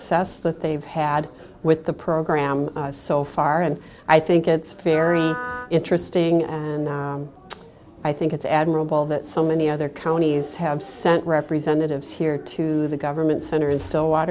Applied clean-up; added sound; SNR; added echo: none; Wind instrument, woodwind instrument; 12 dB; none.